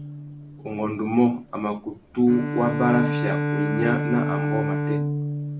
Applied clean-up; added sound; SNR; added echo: none; Bowed string instrument; 2 dB; none.